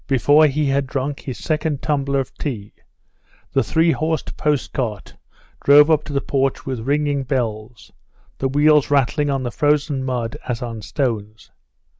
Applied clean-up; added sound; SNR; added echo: none; none; none; none.